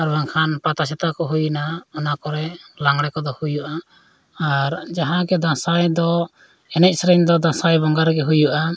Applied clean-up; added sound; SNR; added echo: none; none; none; none.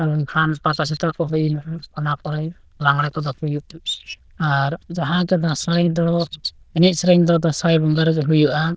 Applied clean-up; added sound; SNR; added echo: neural diffusion model UNIVERSE++.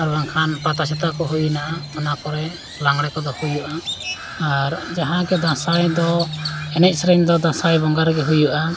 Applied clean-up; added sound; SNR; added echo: none; Crow; 11 dB; none.